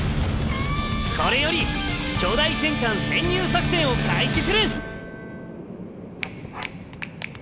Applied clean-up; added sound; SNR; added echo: none; Bowed string instrument + Bird vocalization, bird call, bird song; 12 dB; none.